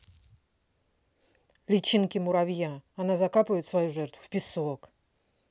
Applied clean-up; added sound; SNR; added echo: none; none; none; none.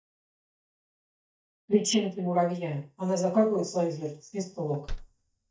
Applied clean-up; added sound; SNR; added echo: neural mask model DeepFilterNet 3.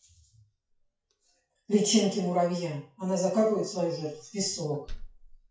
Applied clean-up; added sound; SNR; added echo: classical method WPE with log-MMSE.